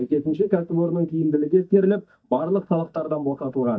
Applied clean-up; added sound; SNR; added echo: neural mask model DeepFilterNet 3.